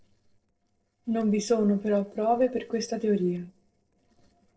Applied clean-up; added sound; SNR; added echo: neural separator model SepFormer DNS4.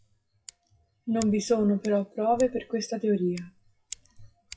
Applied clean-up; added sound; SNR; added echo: classical method WPE with log-MMSE.